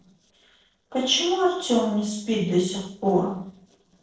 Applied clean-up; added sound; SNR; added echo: neural separator model SepFormer DNS4.